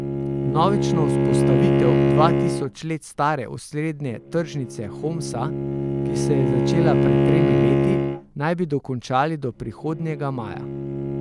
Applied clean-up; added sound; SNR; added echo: none; Bowed string instrument; -4 dB; none.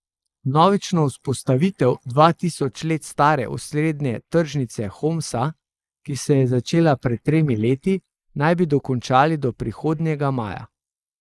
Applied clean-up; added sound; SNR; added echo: neural mask model Resemble Enhance denoiser.